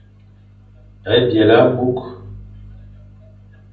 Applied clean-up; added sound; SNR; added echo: none; none; none; reverberation time 0.6 s.